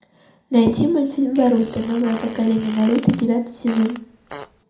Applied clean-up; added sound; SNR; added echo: none; Fart; 14 dB; reverberation time 0.4 s.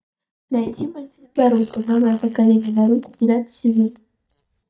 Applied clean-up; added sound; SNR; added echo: neural mask model DeepFilterNet 3.